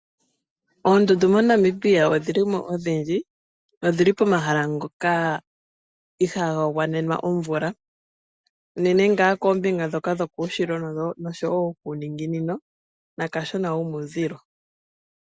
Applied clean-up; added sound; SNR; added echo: none; none; none; none.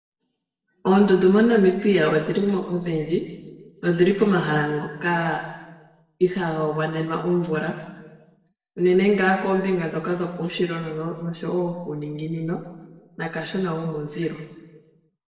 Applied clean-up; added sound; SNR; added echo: neural separator model SepFormer DNS4.